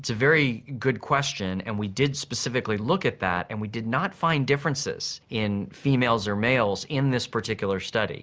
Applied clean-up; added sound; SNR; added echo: none; none; none; none.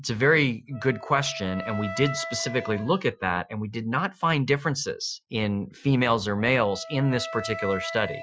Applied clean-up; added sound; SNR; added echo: classical method Wiener filter.